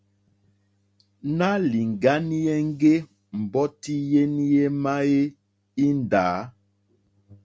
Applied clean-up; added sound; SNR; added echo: none; none; none; none.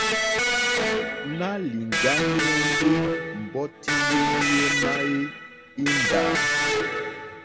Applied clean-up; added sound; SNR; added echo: none; Electric guitar; -4 dB; none.